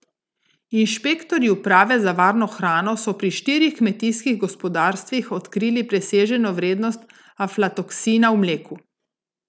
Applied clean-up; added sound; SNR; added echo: none; none; none; none.